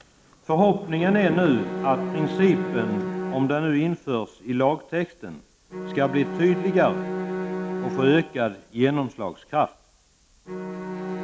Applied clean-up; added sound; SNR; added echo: none; Bowed string instrument; 8 dB; none.